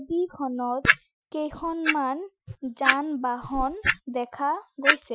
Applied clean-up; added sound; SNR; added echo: classical method Wiener filter.